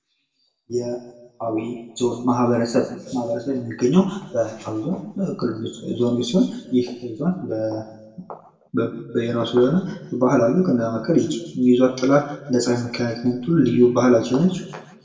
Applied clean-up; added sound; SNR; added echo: none; none; none; reverberation time 0.9 s.